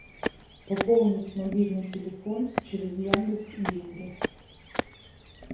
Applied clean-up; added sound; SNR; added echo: none; Walk, footsteps; 6 dB; reverberation time 0.6 s.